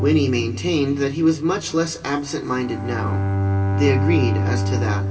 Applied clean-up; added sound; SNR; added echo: none; Bowed string instrument; 1 dB; reverberation time 2.6 s.